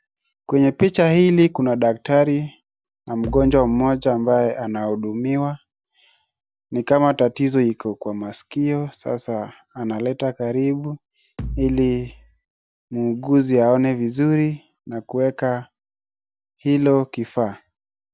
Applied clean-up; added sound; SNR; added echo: none; Bass drum; 11 dB; none.